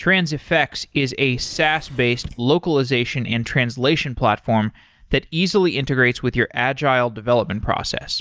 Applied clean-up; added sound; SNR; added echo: neural mask model DeepFilterNet 3.